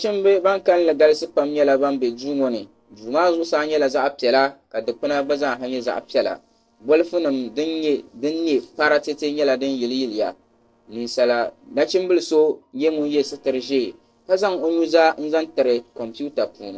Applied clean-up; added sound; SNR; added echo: neural separator model SepFormer DNS4.